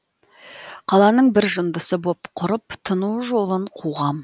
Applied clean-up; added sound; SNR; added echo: none; none; none; none.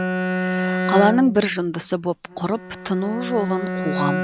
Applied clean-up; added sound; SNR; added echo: none; Bowed string instrument; 3 dB; none.